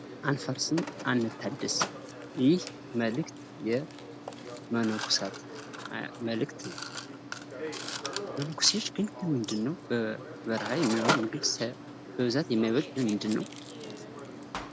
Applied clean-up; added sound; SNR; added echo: none; Mechanisms; 7 dB; none.